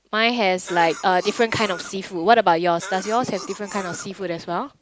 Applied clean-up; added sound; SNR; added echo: none; Cough; 16 dB; none.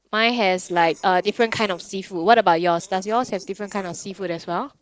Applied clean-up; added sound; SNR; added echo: neural separator model SepFormer DNS4.